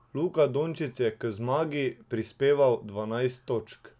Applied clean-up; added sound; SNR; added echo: none; none; none; none.